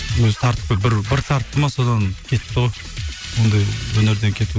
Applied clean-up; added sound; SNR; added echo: none; none; none; none.